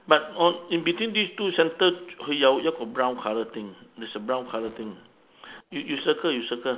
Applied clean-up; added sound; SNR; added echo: none; none; none; none.